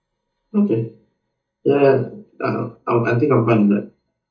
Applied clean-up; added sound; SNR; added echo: neural mask model DeepFilterNet 3.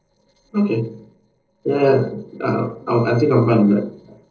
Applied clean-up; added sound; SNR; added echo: neural separator model SepFormer DNS4.